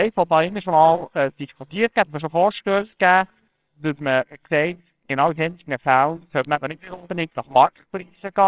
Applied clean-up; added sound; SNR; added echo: neural separator model SepFormer WHAMR!.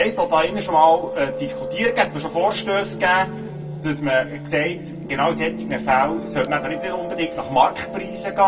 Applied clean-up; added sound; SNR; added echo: none; Piano; 10 dB; reverberation time 0.2 s.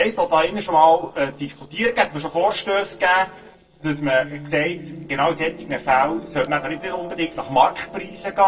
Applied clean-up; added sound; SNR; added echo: neural separator model SepFormer DNS4.